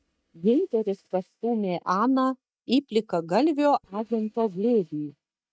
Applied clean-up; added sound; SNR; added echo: neural mask model DeepFilterNet 3.